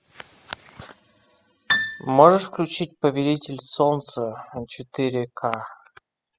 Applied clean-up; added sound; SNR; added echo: classical method spectral subtraction.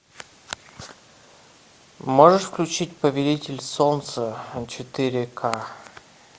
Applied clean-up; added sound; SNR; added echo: none; none; none; none.